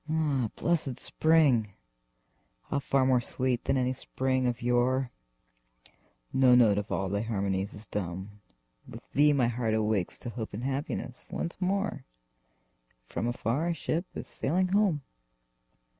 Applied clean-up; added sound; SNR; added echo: none; none; none; none.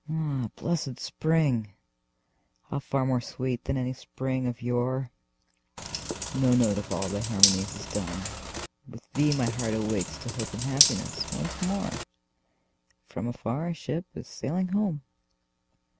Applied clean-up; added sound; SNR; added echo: none; Bathtub (filling or washing); 1 dB; none.